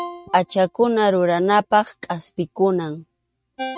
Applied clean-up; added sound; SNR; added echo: neural mask model RNNoise.